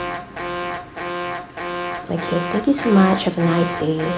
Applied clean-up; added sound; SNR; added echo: none; Alarm; 6 dB; none.